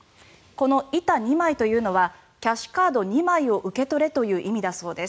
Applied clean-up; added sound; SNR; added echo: none; none; none; none.